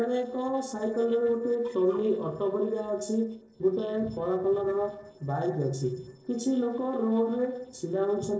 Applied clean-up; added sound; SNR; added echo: neural separator model SepFormer DNS4.